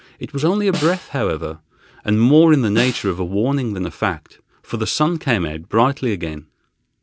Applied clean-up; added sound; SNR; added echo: none; Snare drum; 13 dB; none.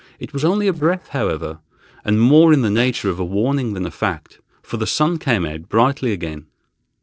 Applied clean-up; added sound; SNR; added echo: neural separator model SepFormer DNS4.